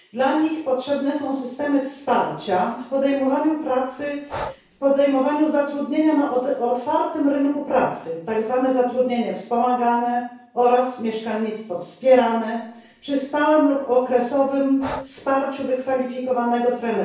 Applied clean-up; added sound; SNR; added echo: none; Breathing; 17 dB; reverberation time 0.6 s.